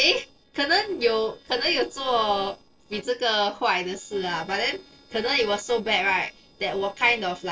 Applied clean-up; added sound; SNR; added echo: neural separator model SepFormer DNS4.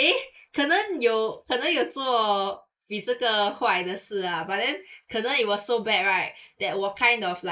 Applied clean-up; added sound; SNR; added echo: neural mask model Resemble Enhance denoiser.